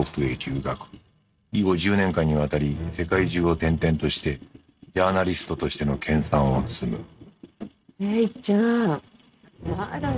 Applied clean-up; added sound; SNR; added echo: neural mask model RNNoise.